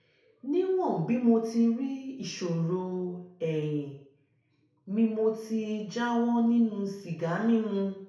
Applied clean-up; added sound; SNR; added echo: none; none; none; reverberation time 0.6 s.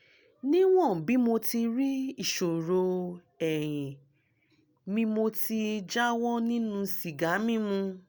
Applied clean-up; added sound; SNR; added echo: none; none; none; none.